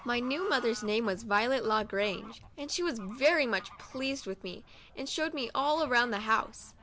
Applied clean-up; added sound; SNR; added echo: none; Bird / Fowl; 19 dB; none.